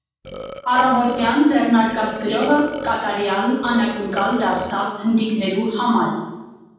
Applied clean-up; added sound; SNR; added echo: none; Burping, eructation; 13 dB; reverberation time 1.1 s.